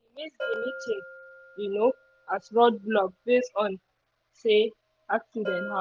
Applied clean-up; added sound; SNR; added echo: none; Bell; 13 dB; none.